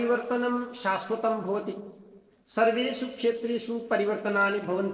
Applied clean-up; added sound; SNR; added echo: neural separator model SepFormer DNS4.